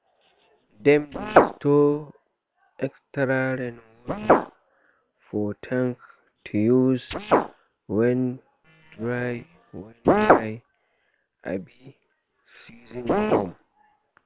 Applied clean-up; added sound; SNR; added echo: neural separator model SepFormer WHAM!.